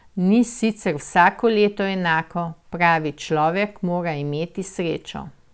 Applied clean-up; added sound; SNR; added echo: none; none; none; none.